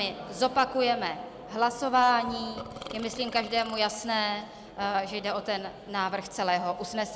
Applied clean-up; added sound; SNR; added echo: none; Burping, eructation; 17 dB; none.